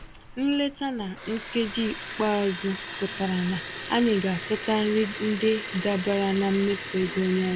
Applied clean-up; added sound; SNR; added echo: none; Liquid; 10 dB; none.